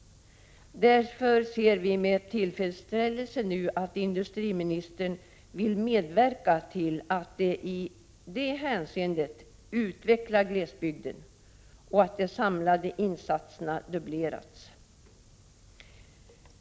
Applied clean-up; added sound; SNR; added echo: none; none; none; none.